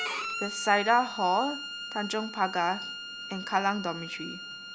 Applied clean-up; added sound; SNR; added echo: none; Bowed string instrument; 8 dB; none.